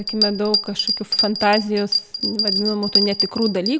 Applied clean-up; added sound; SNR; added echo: none; Bell; 1 dB; none.